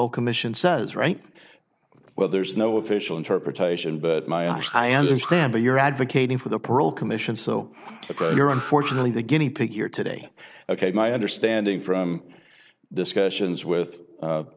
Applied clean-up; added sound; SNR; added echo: neural mask model Resemble Enhance denoiser.